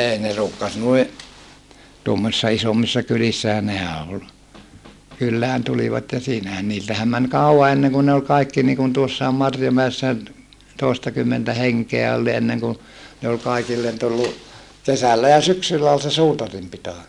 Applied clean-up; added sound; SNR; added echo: none; none; none; none.